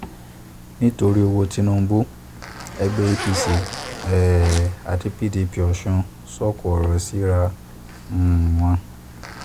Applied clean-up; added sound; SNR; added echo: none; Zipper (clothing); 14 dB; none.